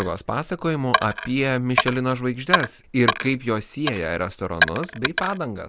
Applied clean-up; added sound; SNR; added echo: none; Coin (dropping); 3 dB; none.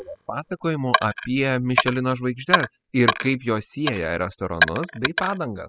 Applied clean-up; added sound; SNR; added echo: classical method spectral subtraction.